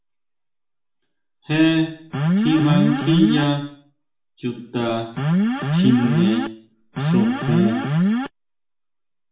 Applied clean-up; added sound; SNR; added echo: none; Alarm; -4 dB; reverberation time 0.6 s.